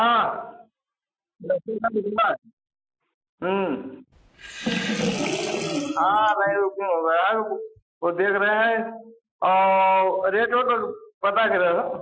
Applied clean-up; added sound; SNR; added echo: classical method Wiener filter.